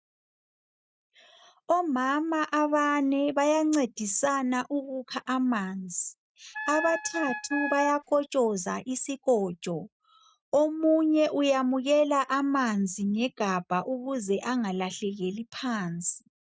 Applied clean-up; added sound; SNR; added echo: neural mask model RNNoise.